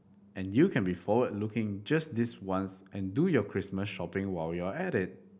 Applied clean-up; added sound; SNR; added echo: none; none; none; none.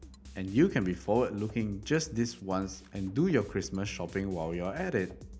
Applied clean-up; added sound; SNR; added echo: none; Drum kit; 18 dB; none.